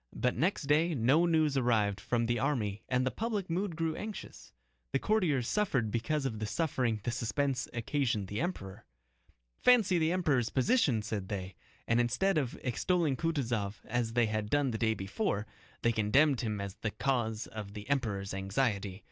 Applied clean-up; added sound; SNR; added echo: none; none; none; none.